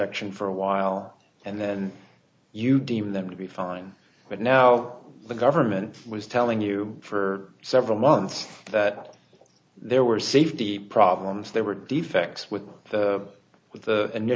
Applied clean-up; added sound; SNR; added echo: none; none; none; none.